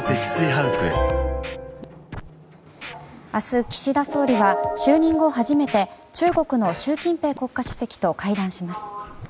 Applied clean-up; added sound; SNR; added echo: none; Sliding door + Scratching (performance technique); 17 dB; none.